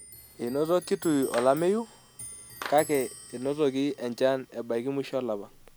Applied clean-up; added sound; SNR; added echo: none; Clapping + Clock; 16 dB; none.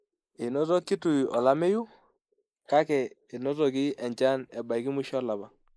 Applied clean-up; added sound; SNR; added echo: neural mask model Resemble Enhance denoiser.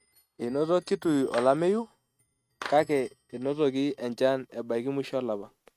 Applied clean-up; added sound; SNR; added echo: neural mask model RNNoise.